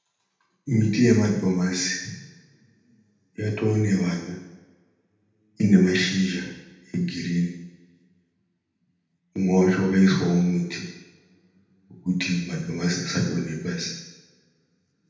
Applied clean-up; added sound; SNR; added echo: none; none; none; reverberation time 0.9 s.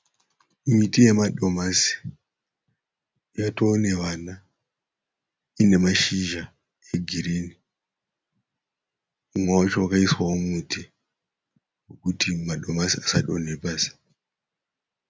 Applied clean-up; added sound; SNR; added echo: none; none; none; none.